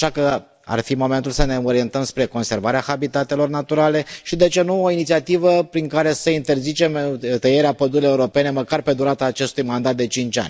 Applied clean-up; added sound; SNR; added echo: none; none; none; none.